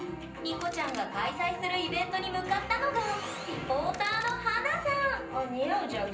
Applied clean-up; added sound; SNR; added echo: none; Crack; 17 dB; reverberation time 0.6 s.